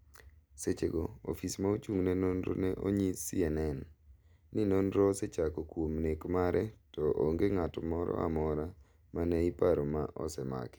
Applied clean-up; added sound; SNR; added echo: none; none; none; none.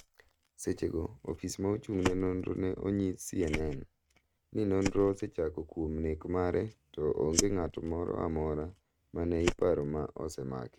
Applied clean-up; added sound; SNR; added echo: neural mask model RNNoise.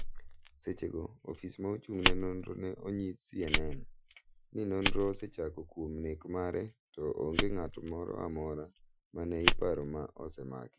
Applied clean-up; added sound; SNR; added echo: classical method Wiener filter.